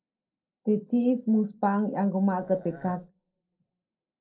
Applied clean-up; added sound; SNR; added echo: neural separator model SepFormer DNS4.